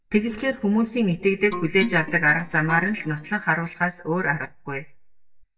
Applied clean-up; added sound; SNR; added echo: neural mask model DeepFilterNet 3.